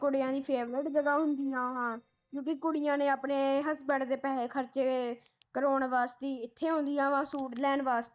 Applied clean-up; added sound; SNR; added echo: neural mask model DeepFilterNet 3.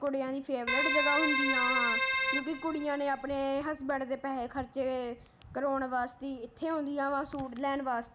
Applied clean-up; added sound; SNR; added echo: none; Keyboard (musical); -3 dB; none.